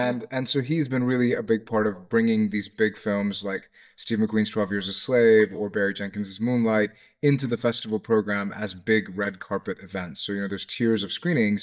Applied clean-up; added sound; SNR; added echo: neural mask model DeepFilterNet 3.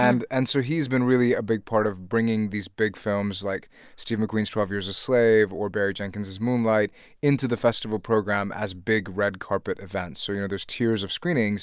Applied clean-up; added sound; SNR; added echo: none; none; none; none.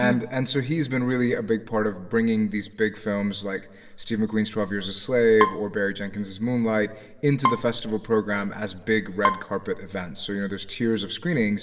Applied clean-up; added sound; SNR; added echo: none; Bowed string instrument; 7 dB; reverberation time 2.1 s.